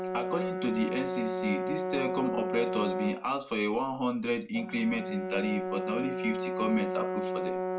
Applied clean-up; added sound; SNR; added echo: none; Brass instrument; 2 dB; reverberation time 0.2 s.